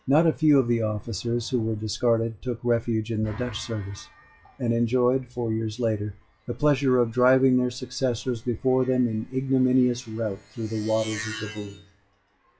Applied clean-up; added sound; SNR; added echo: classical method WPE with log-MMSE.